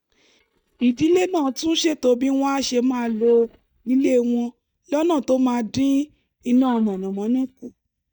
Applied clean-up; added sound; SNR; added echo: neural mask model DeepFilterNet 3.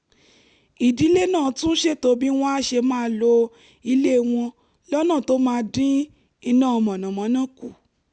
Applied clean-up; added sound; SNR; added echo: none; none; none; none.